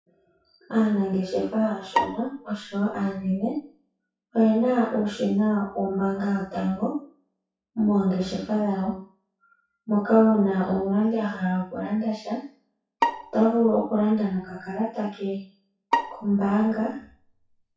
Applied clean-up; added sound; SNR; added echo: classical method WPE with log-MMSE.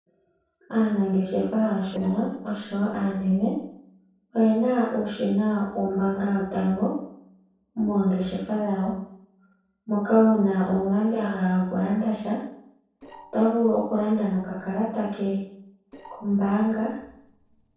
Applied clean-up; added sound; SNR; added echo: neural separator model SepFormer DNS4.